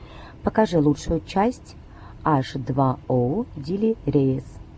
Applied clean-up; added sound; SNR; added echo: none; none; none; none.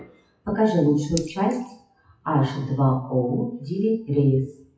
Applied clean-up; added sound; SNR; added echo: classical method WPE with log-MMSE.